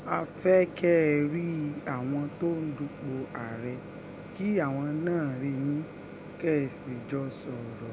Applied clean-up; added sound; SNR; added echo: none; Microwave oven; 13 dB; none.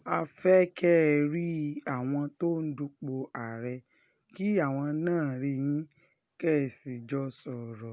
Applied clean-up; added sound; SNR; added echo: none; none; none; none.